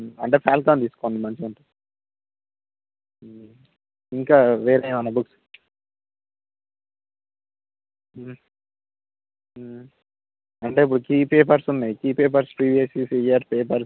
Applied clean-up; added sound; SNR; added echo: none; none; none; none.